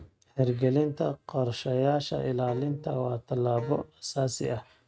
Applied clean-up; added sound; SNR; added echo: neural mask model RNNoise.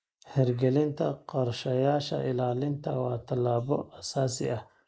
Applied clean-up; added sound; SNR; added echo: neural mask model Resemble Enhance denoiser.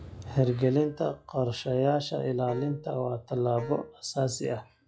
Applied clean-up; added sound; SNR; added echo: classical method log-MMSE.